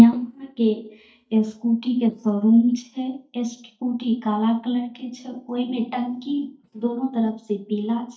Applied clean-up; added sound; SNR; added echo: neural mask model DeepFilterNet 3.